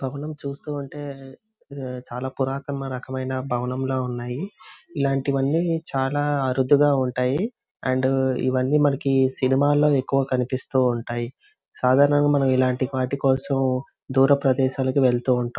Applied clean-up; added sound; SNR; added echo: none; none; none; none.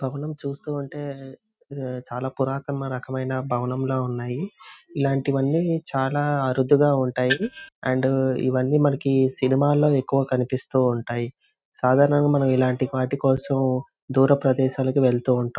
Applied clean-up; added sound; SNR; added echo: neural mask model RNNoise.